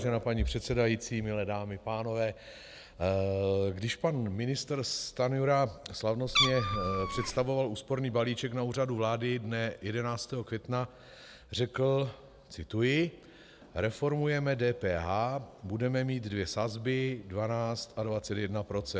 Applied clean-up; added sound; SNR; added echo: none; Meow; 0 dB; none.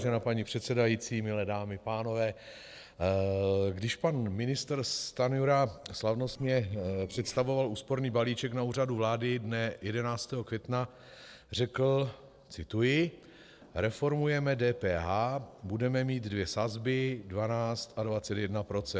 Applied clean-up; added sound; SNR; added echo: neural separator model SepFormer DNS4.